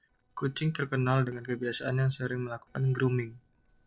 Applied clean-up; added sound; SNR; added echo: neural separator model SepFormer DNS4.